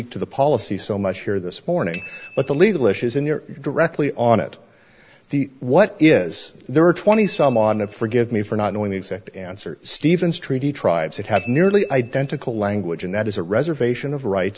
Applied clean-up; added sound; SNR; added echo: none; Bicycle bell; 14 dB; none.